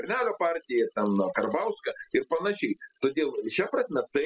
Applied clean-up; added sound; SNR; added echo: classical method spectral subtraction.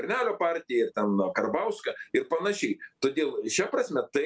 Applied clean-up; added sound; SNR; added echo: none; none; none; none.